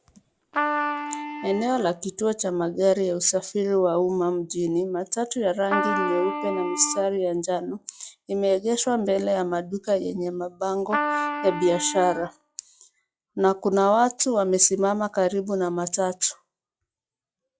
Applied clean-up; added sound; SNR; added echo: classical method log-MMSE.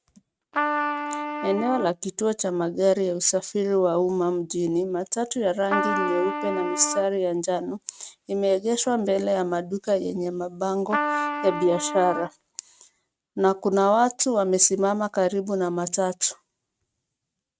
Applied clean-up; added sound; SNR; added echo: neural mask model RNNoise.